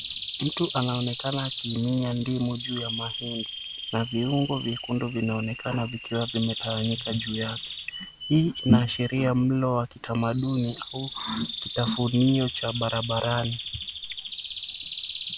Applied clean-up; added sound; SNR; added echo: none; Bird vocalization, bird call, bird song; 7 dB; none.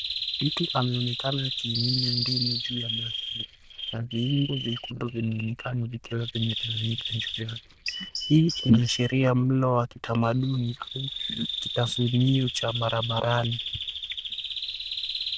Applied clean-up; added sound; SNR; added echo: neural diffusion model UNIVERSE++.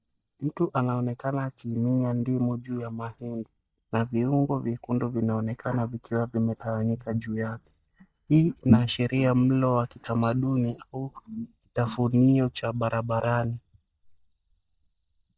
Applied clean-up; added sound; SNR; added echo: neural mask model DeepFilterNet 3.